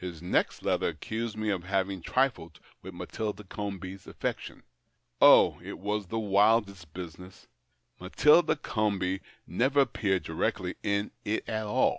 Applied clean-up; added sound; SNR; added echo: none; none; none; none.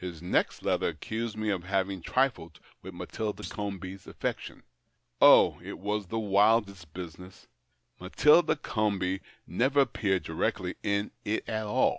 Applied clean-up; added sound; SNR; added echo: none; Thump, thud; 20 dB; none.